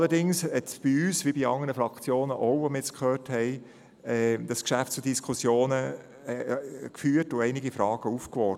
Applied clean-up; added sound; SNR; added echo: none; none; none; none.